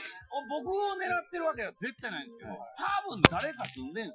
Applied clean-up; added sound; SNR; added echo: classical method Wiener filter.